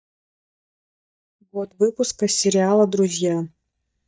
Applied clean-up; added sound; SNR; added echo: neural mask model DeepFilterNet 3.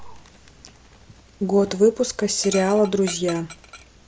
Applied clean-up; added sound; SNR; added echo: none; Dog; 19 dB; none.